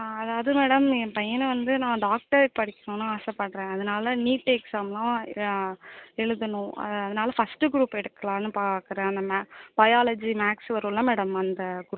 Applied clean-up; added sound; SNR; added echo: none; none; none; none.